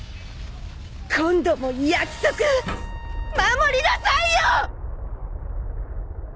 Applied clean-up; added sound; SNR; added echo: none; Trumpet + Dishes, pots, and pans; 18 dB; none.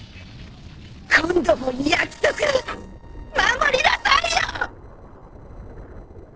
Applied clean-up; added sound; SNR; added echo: neural separator model SepFormer DNS4.